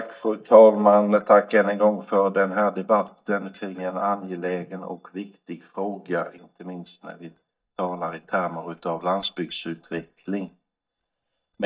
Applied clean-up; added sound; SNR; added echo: neural mask model DeepFilterNet 3.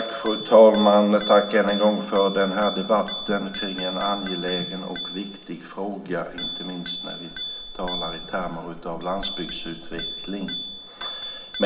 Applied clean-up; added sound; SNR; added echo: none; Bicycle bell; 10 dB; reverberation time 0.7 s.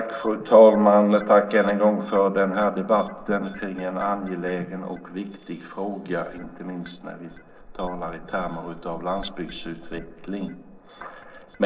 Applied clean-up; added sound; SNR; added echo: neural separator model SepFormer DNS4.